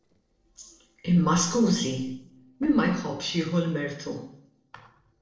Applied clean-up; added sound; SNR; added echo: neural separator model SepFormer DNS4.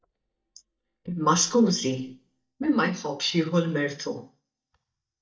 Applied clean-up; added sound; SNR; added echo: neural mask model DeepFilterNet 3.